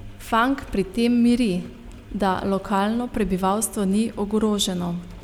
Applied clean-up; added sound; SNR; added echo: none; Engine; 19 dB; none.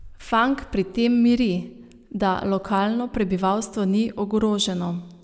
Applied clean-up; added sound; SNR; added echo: none; none; none; none.